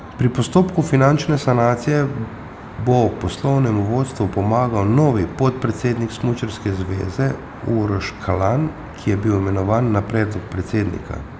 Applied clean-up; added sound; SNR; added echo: none; Traffic noise, roadway noise; 16 dB; none.